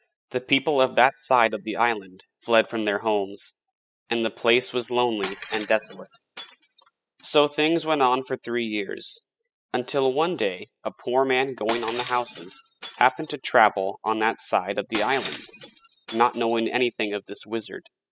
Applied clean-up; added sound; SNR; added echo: classical method spectral subtraction.